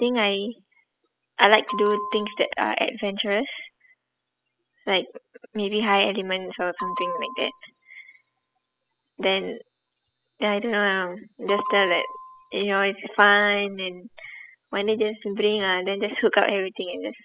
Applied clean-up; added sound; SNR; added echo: classical method spectral subtraction.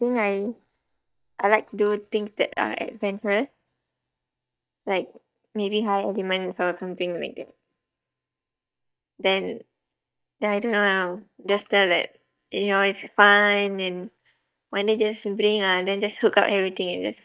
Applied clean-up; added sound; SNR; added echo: neural mask model DeepFilterNet 3.